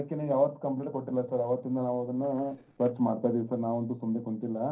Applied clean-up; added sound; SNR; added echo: neural separator model SepFormer DNS4.